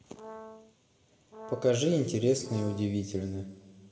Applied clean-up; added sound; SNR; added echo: none; Brass instrument; 18 dB; reverberation time 1.7 s.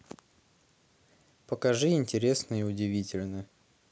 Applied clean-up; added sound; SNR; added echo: none; none; none; none.